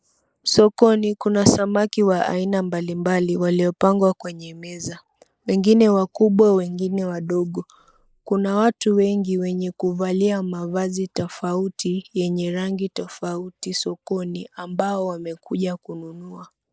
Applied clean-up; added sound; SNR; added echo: neural mask model Resemble Enhance denoiser.